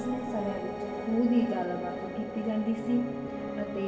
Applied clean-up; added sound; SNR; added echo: none; Piano; 6 dB; reverberation time 2.3 s.